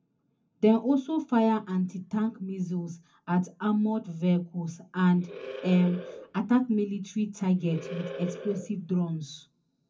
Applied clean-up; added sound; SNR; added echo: none; Animal; 12 dB; reverberation time 0.3 s.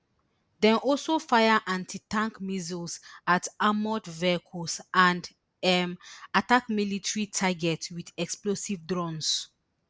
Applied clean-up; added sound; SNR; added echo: none; none; none; none.